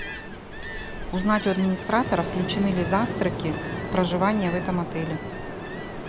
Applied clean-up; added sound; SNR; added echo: none; Ocean; 5 dB; none.